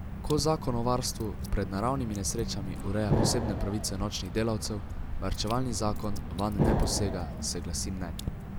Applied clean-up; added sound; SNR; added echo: none; Drip / Water + Explosion; 1 dB; none.